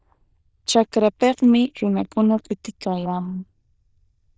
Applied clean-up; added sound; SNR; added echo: neural diffusion model UNIVERSE++.